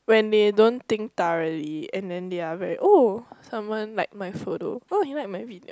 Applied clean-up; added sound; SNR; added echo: none; none; none; none.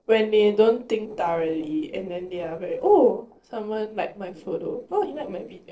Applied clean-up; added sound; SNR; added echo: neural separator model SepFormer DNS4.